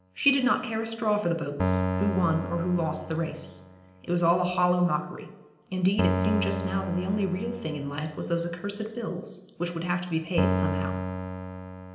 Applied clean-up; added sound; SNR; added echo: none; Keyboard (musical); 4 dB; reverberation time 0.8 s.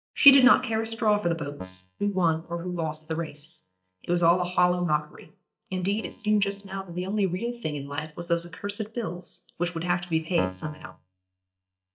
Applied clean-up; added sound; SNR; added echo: neural mask model DeepFilterNet 3.